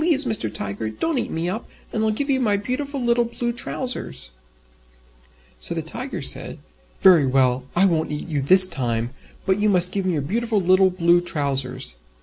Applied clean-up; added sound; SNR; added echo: none; none; none; none.